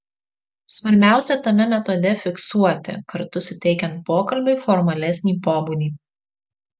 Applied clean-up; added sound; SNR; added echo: none; none; none; none.